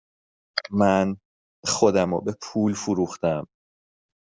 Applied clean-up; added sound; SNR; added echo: none; none; none; none.